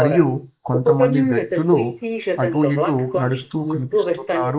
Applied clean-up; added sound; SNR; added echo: neural mask model Resemble Enhance denoiser.